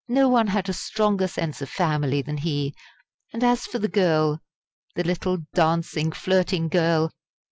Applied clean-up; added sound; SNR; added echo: none; none; none; none.